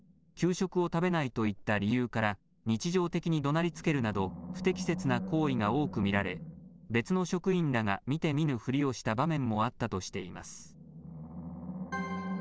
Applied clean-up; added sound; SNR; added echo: none; Animal; 13 dB; none.